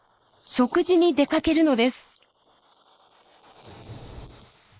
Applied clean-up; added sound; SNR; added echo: neural mask model Resemble Enhance denoiser.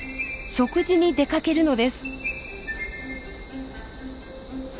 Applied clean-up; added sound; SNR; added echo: none; none; none; none.